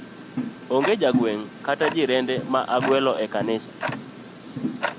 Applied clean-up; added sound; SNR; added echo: none; Tick-tock; 6 dB; none.